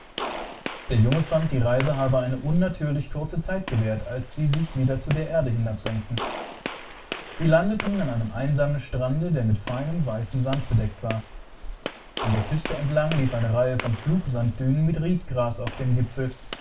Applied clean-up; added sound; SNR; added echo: none; Gunshot, gunfire; 14 dB; reverberation time 0.2 s.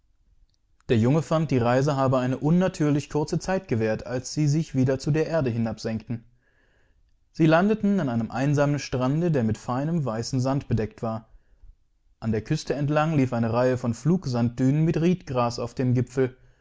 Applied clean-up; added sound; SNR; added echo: none; none; none; none.